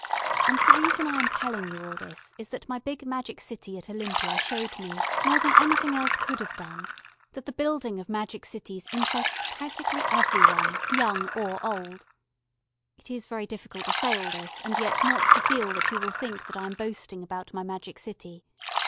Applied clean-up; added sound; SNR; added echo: none; Liquid; -5 dB; none.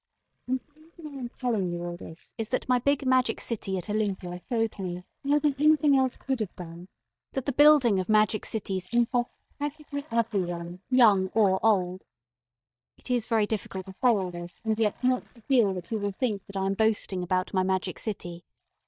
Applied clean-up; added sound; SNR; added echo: neural mask model DeepFilterNet 3.